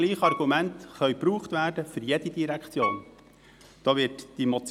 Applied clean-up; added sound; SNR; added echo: none; Piano; 9 dB; none.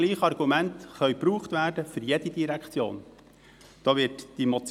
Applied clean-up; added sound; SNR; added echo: none; none; none; none.